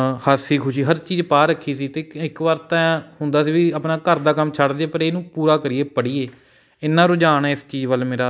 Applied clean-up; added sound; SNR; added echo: none; none; none; none.